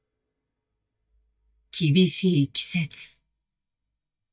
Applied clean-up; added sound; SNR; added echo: neural mask model DeepFilterNet 3.